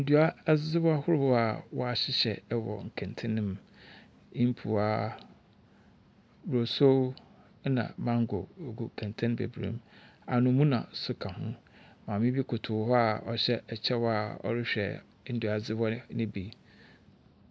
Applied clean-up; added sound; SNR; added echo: none; none; none; none.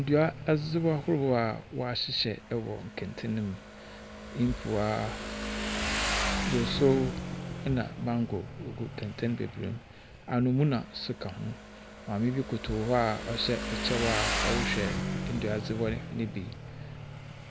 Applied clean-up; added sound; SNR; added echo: none; Motorcycle; 5 dB; none.